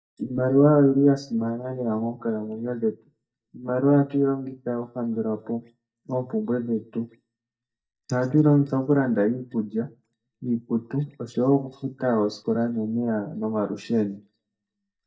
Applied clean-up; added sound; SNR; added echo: neural mask model DeepFilterNet 3.